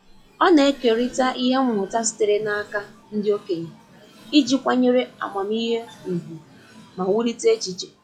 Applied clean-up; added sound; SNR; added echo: classical method log-MMSE.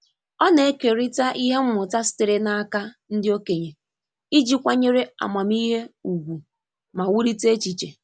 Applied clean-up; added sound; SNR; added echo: none; none; none; none.